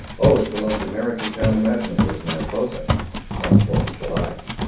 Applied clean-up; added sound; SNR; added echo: none; Run; -1 dB; reverberation time 0.6 s.